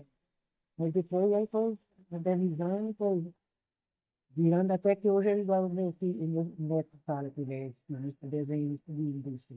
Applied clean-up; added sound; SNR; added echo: neural mask model DeepFilterNet 3.